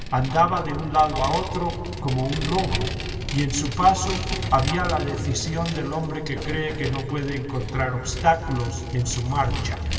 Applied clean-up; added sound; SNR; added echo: none; Vehicle; 5 dB; reverberation time 2.4 s.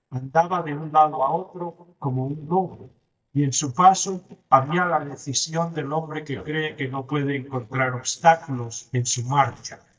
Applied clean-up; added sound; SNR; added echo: neural mask model DeepFilterNet 3.